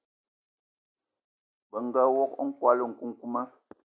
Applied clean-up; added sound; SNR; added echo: none; none; none; none.